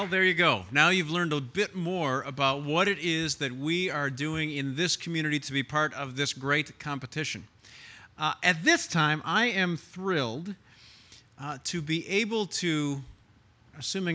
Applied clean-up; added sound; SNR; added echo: none; none; none; none.